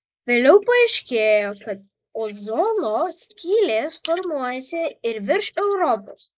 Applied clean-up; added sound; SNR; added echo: neural mask model Resemble Enhance denoiser.